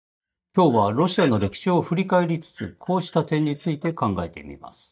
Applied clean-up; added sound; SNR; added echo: neural mask model DeepFilterNet 3.